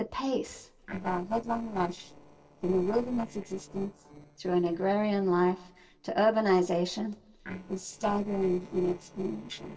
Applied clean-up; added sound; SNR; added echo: neural separator model SepFormer DNS4.